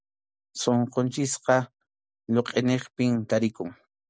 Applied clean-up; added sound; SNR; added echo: none; none; none; none.